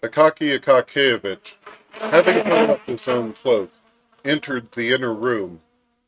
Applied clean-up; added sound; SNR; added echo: neural mask model RNNoise.